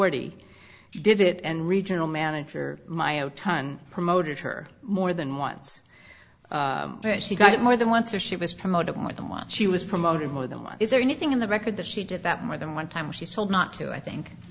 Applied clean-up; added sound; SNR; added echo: none; Tambourine; 17 dB; none.